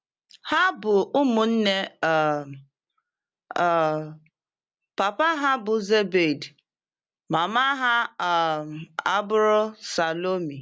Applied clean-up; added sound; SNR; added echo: none; none; none; none.